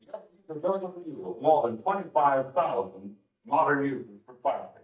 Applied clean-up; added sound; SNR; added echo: neural mask model DeepFilterNet 3.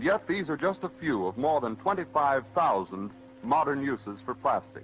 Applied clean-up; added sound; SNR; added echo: none; none; none; none.